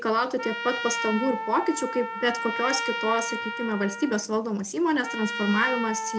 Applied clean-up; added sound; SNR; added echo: none; Trumpet; 6 dB; none.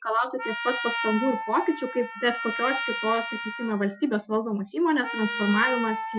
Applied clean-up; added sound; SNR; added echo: classical method Wiener filter.